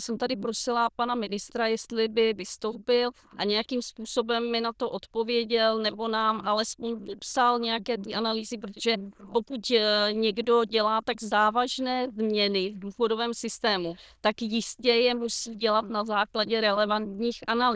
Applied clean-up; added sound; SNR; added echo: neural diffusion model UNIVERSE++.